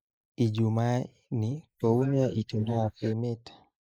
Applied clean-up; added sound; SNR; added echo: neural mask model Resemble Enhance denoiser.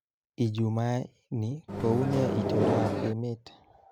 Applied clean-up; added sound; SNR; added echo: none; Microwave oven; -2 dB; none.